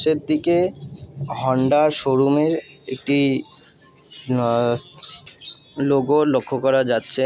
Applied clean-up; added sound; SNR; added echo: none; none; none; none.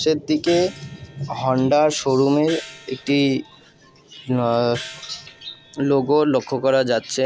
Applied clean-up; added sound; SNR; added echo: none; Gong; 19 dB; none.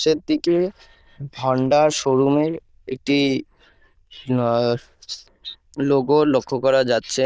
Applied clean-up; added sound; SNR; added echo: neural diffusion model UNIVERSE++.